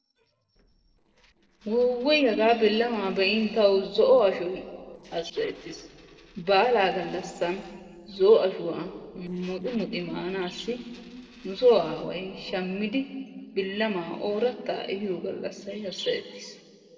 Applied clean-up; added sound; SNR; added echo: neural separator model SepFormer DNS4.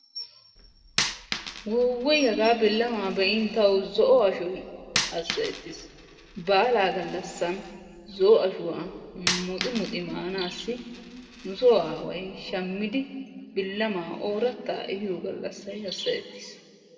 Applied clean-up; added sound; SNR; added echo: none; Coin (dropping); 10 dB; reverberation time 1.7 s.